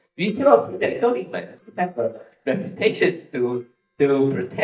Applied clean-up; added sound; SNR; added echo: neural mask model DeepFilterNet 3.